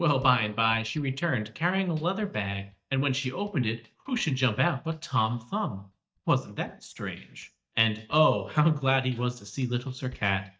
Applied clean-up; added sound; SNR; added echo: neural mask model DeepFilterNet 3.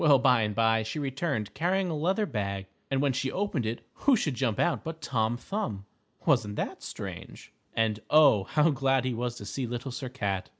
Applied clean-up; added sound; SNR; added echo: none; none; none; none.